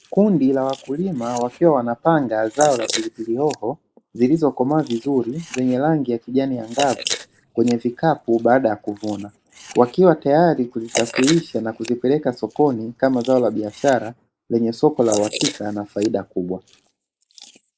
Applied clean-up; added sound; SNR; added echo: neural mask model Resemble Enhance denoiser.